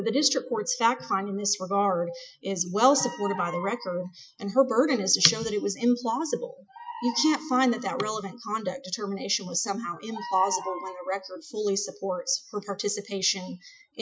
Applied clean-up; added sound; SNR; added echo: classical method Wiener filter.